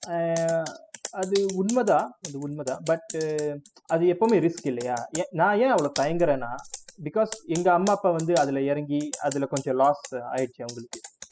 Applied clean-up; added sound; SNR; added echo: classical method spectral subtraction.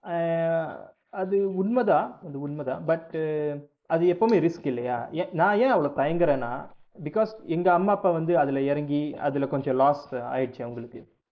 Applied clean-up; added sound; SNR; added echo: neural mask model Resemble Enhance denoiser.